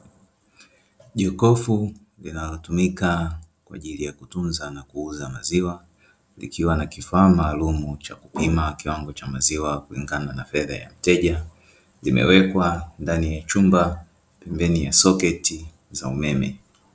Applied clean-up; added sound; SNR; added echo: none; none; none; none.